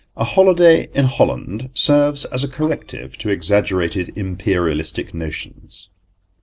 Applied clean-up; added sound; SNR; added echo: neural separator model SepFormer DNS4.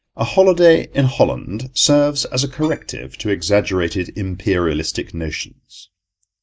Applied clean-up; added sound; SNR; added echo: neural mask model DeepFilterNet 3.